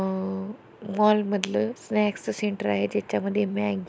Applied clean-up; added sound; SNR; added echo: none; none; none; none.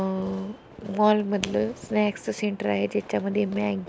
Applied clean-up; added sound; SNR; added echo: none; Fireworks; 19 dB; none.